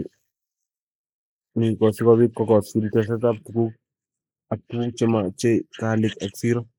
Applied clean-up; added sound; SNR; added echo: neural mask model Resemble Enhance denoiser.